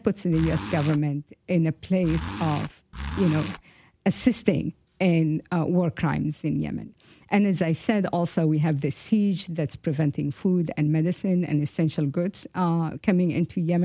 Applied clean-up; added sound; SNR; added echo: none; Zipper (clothing); 9 dB; none.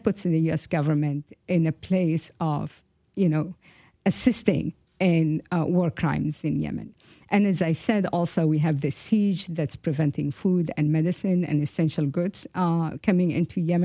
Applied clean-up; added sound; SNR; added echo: none; none; none; none.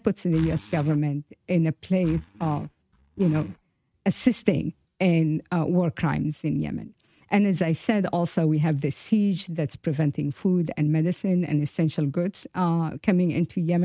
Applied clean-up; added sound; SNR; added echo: neural mask model RNNoise.